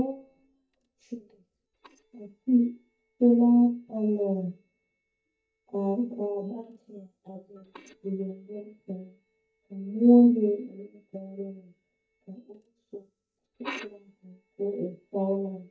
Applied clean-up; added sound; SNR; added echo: neural mask model DeepFilterNet 3.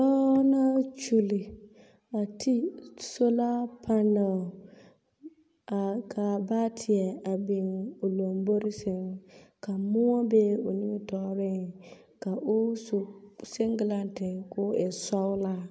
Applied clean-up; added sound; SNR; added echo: none; none; none; none.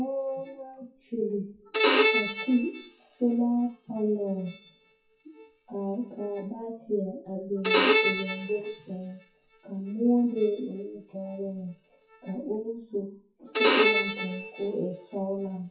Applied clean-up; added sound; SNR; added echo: classical method WPE with log-MMSE.